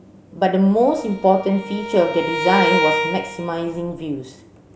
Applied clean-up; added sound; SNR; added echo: none; Bowed string instrument; 5 dB; none.